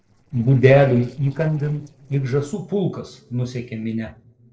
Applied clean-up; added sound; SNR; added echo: neural separator model SepFormer DNS4.